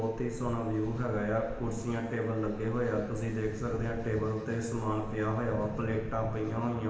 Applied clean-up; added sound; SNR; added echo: none; Meow; 13 dB; reverberation time 1.1 s.